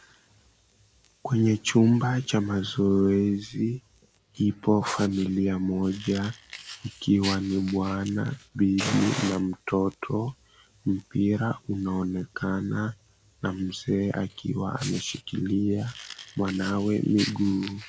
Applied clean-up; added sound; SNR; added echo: none; Fire; 16 dB; none.